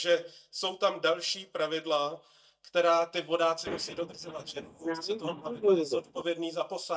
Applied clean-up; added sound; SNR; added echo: neural mask model DeepFilterNet 3.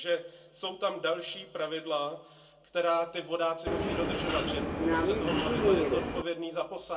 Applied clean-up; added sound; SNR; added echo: none; Subway, metro, underground; -5 dB; reverberation time 0.2 s.